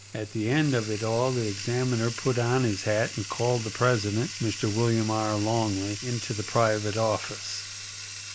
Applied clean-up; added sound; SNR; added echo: none; Bathtub (filling or washing); 11 dB; none.